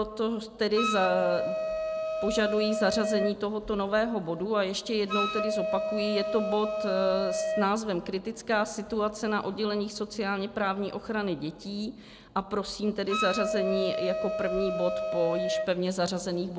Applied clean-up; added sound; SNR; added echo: none; Wind instrument, woodwind instrument; 3 dB; none.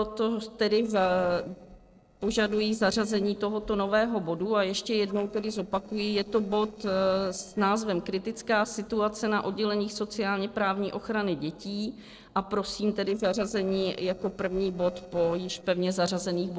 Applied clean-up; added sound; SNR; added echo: neural separator model SepFormer DNS4.